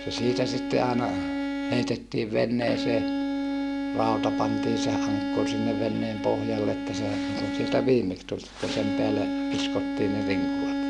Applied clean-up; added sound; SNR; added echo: none; Bowed string instrument; 1 dB; none.